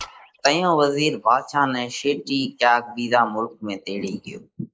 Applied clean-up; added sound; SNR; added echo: neural mask model Resemble Enhance denoiser.